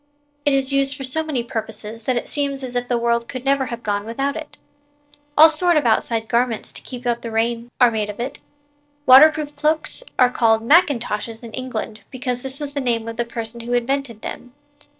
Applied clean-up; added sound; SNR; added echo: neural separator model SepFormer DNS4.